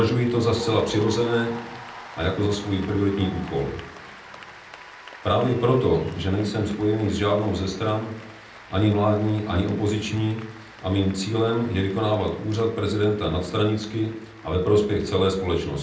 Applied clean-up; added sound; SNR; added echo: none; Applause / Cheering; 19 dB; reverberation time 0.6 s.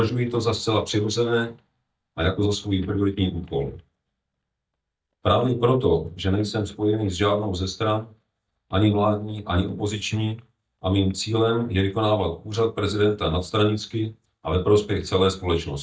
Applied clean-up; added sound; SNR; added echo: neural mask model DeepFilterNet 3.